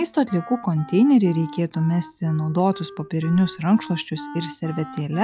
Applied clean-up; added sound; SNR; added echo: classical method log-MMSE.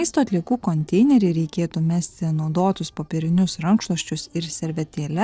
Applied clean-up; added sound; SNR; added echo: neural separator model SepFormer DNS4.